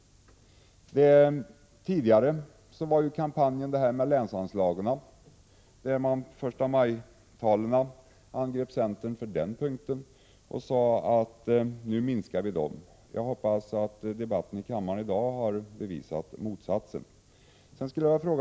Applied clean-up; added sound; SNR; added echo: none; none; none; none.